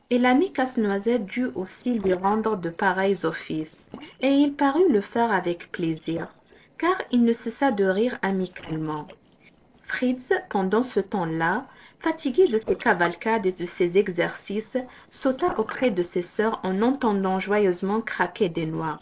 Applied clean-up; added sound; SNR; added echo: neural separator model SepFormer DNS4.